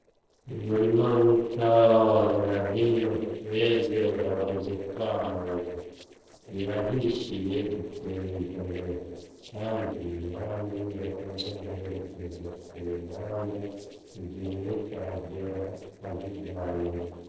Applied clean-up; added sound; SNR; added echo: neural separator model SepFormer DNS4.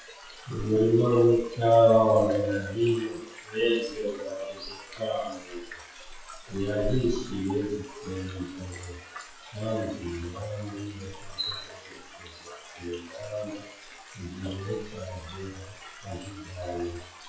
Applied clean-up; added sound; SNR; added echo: classical method WPE with log-MMSE.